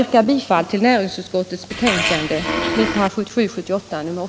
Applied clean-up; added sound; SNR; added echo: none; Fart; 2 dB; none.